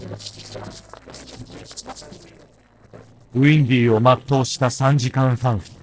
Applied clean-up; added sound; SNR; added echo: neural separator model SepFormer DNS4.